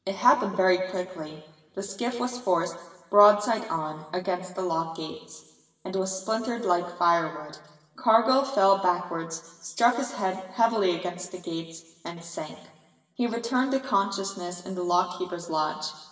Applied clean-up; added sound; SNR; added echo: none; none; none; reverberation time 1.2 s.